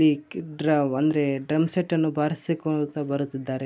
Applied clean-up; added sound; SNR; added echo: none; none; none; none.